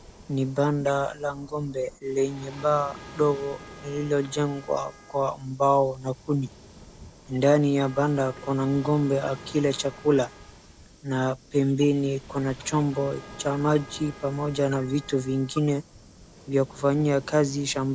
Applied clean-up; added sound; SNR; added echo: none; Waves, surf + Trumpet; 19 dB; none.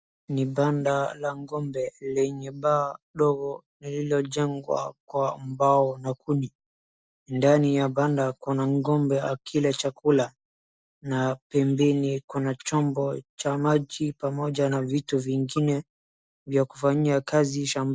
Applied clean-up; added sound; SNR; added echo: none; none; none; none.